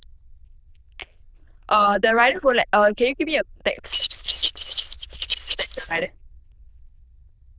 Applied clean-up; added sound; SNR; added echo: neural diffusion model UNIVERSE++.